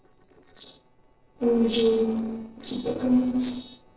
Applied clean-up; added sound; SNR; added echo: neural separator model SepFormer DNS4.